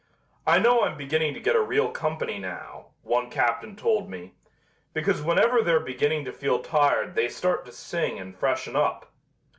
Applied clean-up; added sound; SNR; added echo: none; none; none; none.